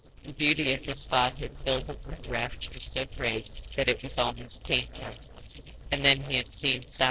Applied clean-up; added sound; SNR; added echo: neural separator model SepFormer DNS4.